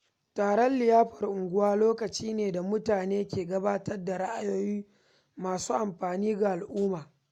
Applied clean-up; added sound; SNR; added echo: none; none; none; none.